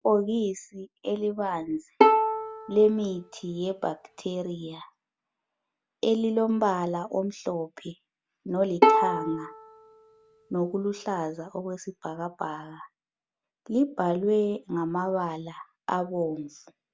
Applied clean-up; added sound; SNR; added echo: none; Bowed string instrument; -2 dB; none.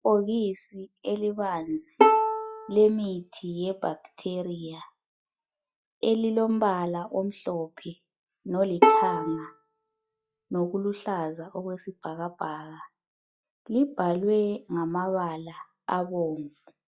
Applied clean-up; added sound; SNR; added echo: classical method log-MMSE.